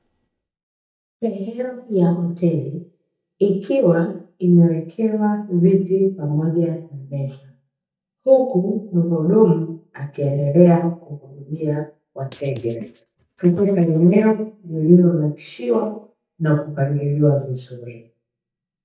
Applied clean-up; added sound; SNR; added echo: neural mask model DeepFilterNet 3.